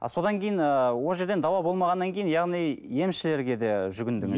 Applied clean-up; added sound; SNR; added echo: none; none; none; none.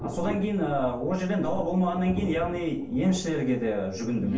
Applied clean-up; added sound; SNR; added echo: none; Thunder / Rain; 13 dB; reverberation time 0.4 s.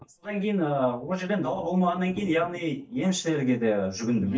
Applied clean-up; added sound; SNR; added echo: neural mask model DeepFilterNet 3.